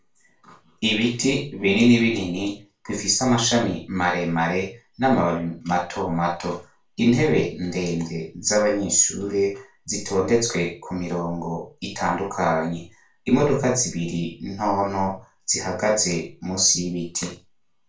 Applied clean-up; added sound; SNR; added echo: none; none; none; reverberation time 0.2 s.